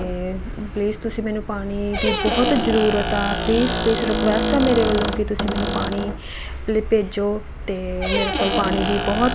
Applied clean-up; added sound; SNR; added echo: none; Squeak; 4 dB; none.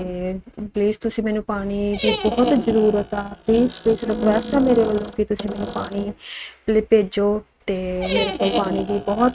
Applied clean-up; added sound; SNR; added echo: neural mask model RNNoise.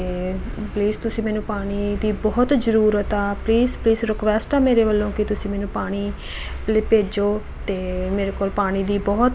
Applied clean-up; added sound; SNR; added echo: none; none; none; none.